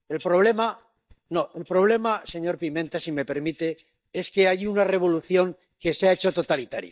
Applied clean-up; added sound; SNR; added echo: neural mask model DeepFilterNet 3.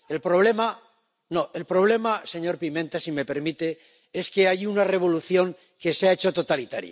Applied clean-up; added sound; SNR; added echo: none; none; none; none.